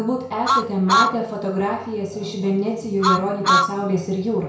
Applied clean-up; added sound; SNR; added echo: none; Truck; 0 dB; reverberation time 0.6 s.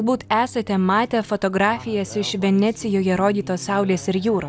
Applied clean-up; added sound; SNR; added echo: none; none; none; none.